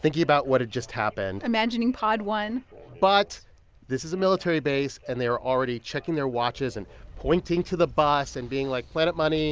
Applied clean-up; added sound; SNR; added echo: none; none; none; none.